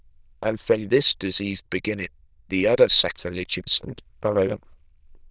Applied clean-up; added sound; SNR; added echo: neural diffusion model UNIVERSE++.